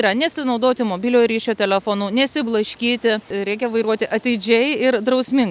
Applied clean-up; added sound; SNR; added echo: none; none; none; none.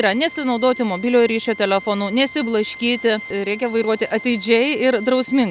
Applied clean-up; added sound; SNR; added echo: none; Organ; 17 dB; none.